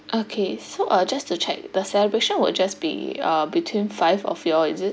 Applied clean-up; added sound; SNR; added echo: none; none; none; none.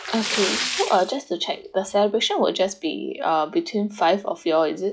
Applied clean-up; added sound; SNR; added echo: classical method log-MMSE.